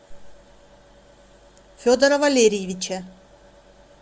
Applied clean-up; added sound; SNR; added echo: none; none; none; none.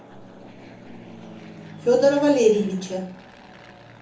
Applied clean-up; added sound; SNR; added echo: none; Fixed-wing aircraft, airplane; 19 dB; reverberation time 1.0 s.